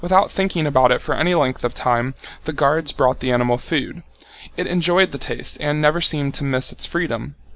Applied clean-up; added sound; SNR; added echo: none; none; none; none.